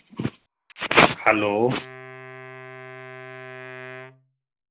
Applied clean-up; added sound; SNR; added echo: none; Wind instrument, woodwind instrument; 17 dB; none.